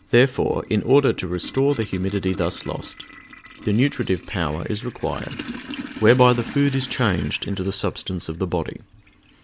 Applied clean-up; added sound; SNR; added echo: none; Toilet flush; 16 dB; none.